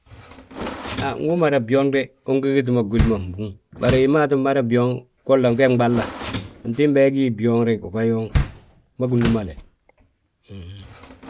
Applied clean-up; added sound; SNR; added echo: none; Door; 10 dB; none.